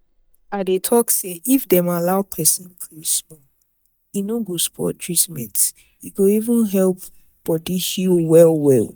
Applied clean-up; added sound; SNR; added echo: neural mask model DeepFilterNet 3.